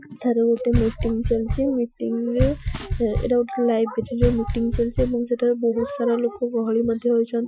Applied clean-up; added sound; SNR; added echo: classical method Wiener filter.